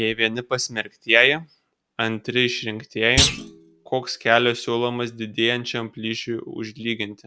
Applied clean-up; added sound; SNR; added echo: none; Thump, thud; 2 dB; none.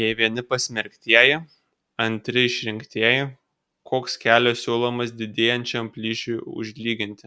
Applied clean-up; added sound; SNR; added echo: none; none; none; none.